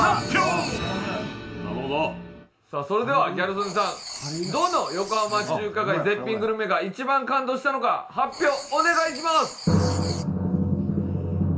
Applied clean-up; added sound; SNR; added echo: none; Writing; 16 dB; reverberation time 0.3 s.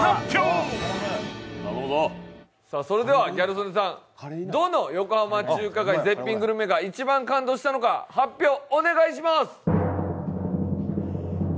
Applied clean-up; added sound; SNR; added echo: none; none; none; none.